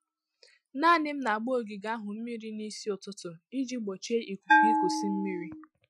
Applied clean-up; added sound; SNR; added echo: classical method Wiener filter.